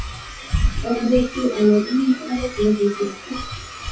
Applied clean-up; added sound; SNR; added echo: classical method WPE with log-MMSE.